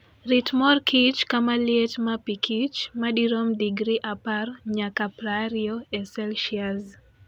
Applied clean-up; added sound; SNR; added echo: none; none; none; none.